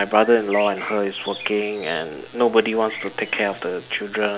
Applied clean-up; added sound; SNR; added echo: none; Bird; 16 dB; none.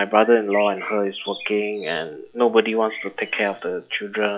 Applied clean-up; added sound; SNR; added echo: classical method log-MMSE.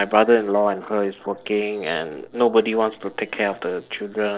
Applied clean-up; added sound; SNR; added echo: neural separator model SepFormer DNS4.